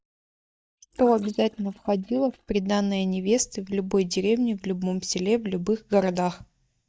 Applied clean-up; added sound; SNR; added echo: neural mask model DeepFilterNet 3.